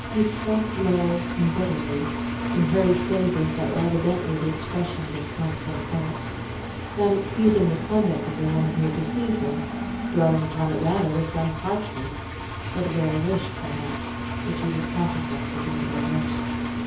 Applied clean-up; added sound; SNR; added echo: none; Engine; 4 dB; reverberation time 0.5 s.